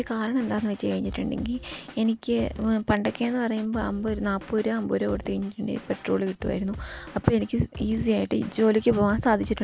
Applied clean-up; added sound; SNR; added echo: none; Drum kit; 16 dB; none.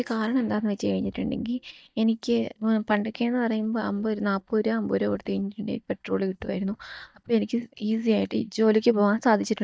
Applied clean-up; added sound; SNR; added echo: neural mask model DeepFilterNet 3.